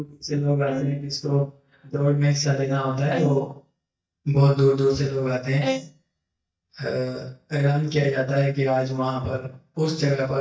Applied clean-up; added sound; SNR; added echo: neural mask model DeepFilterNet 3.